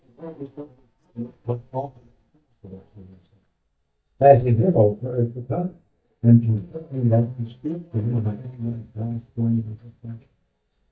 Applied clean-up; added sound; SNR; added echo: neural mask model DeepFilterNet 3.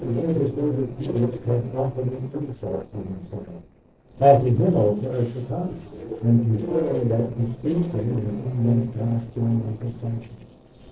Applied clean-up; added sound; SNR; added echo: neural separator model SepFormer DNS4.